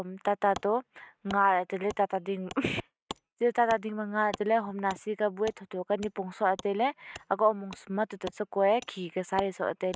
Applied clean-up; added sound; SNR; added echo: neural mask model RNNoise.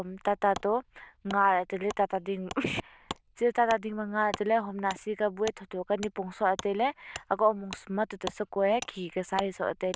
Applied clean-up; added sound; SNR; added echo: neural diffusion model UNIVERSE++.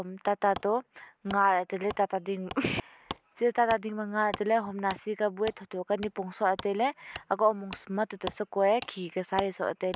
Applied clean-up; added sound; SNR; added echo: none; Wood; 16 dB; none.